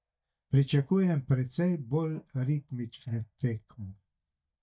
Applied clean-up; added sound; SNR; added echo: neural mask model DeepFilterNet 3.